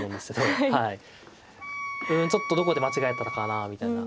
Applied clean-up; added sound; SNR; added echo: none; Wind instrument, woodwind instrument; 8 dB; none.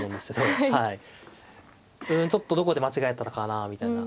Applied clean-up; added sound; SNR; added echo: none; none; none; none.